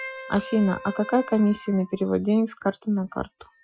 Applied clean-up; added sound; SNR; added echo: classical method Wiener filter.